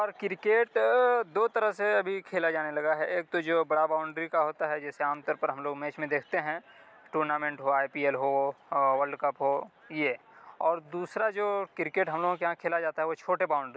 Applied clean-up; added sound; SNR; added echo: none; none; none; none.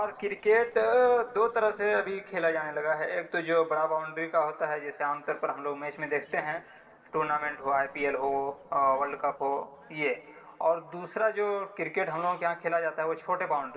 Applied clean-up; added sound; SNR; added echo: neural separator model SepFormer DNS4.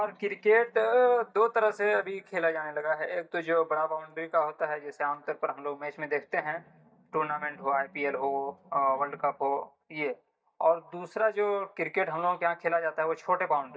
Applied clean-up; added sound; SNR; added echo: neural mask model DeepFilterNet 3.